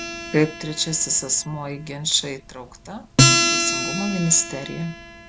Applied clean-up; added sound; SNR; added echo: none; Acoustic guitar; 0 dB; none.